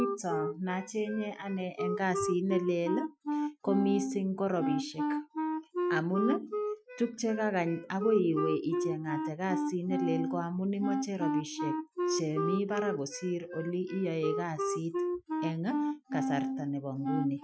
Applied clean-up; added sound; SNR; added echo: classical method Wiener filter.